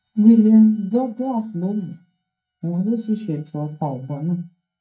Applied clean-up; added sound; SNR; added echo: neural mask model DeepFilterNet 3.